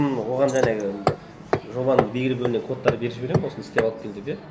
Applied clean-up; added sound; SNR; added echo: none; Hammer; 2 dB; none.